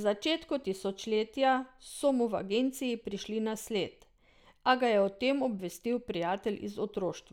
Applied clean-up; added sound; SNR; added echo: none; none; none; none.